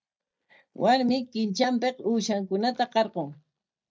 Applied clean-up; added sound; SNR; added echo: neural mask model DeepFilterNet 3.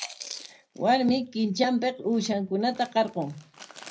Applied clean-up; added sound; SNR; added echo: none; Chewing, mastication; 19 dB; reverberation time 0.4 s.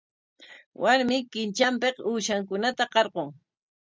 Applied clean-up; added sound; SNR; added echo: none; none; none; none.